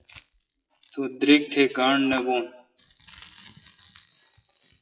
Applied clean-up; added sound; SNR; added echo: classical method WPE with log-MMSE.